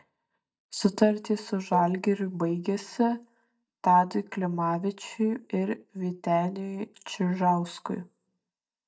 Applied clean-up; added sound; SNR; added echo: neural mask model DeepFilterNet 3.